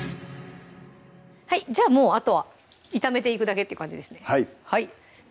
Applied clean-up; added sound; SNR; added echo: none; none; none; none.